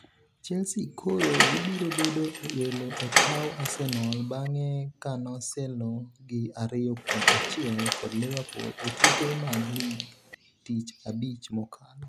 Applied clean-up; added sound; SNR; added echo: none; Door; -3 dB; none.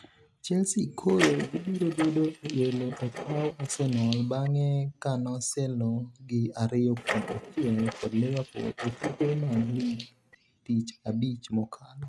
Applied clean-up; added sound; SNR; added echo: neural mask model RNNoise.